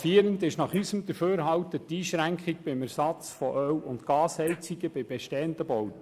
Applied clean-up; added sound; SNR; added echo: neural mask model Resemble Enhance denoiser.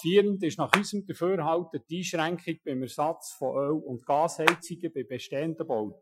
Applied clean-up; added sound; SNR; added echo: classical method Wiener filter.